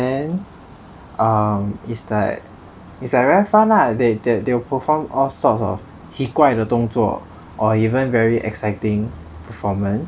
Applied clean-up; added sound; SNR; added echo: none; none; none; none.